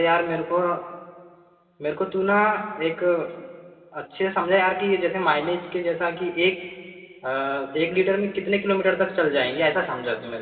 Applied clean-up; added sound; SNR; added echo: none; none; none; reverberation time 1.8 s.